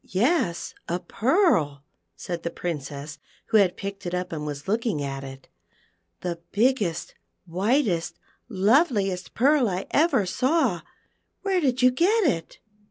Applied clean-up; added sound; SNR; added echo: none; none; none; none.